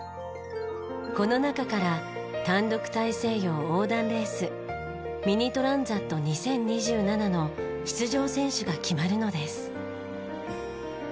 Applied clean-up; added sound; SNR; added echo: none; none; none; none.